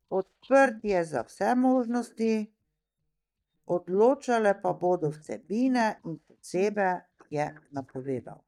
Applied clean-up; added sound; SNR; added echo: neural mask model DeepFilterNet 3.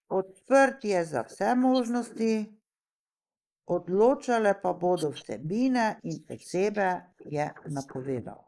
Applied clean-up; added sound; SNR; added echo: neural mask model Resemble Enhance denoiser.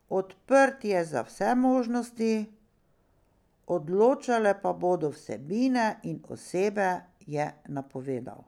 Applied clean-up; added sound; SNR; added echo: none; none; none; none.